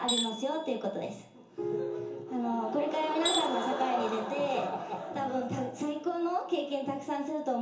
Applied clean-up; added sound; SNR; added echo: none; Tools; 9 dB; reverberation time 0.7 s.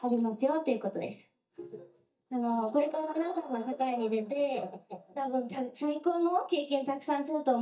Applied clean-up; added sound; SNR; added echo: neural mask model DeepFilterNet 3.